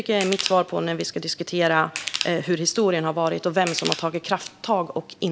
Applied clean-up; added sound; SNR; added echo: none; Crushing; 11 dB; none.